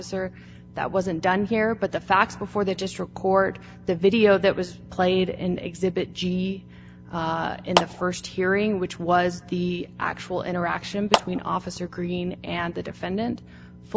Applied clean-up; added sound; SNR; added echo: none; Clapping; 3 dB; none.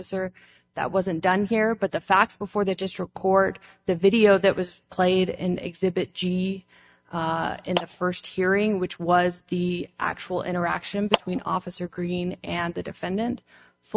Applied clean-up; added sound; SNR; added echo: neural mask model RNNoise.